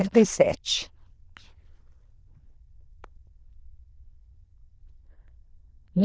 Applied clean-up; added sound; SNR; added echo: neural diffusion model UNIVERSE++.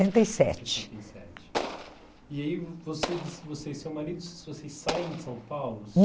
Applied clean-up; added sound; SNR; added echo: none; Explosion; 11 dB; none.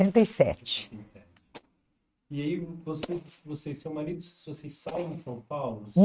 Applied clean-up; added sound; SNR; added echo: neural mask model RNNoise.